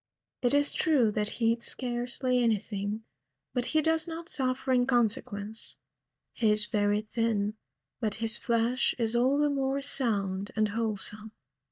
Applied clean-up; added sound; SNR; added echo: neural mask model DeepFilterNet 3.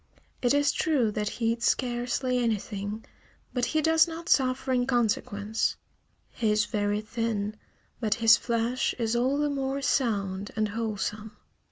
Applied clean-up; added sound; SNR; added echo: none; none; none; none.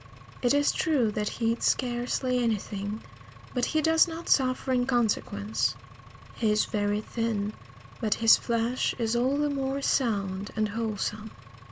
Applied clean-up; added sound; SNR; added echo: none; Engine; 19 dB; none.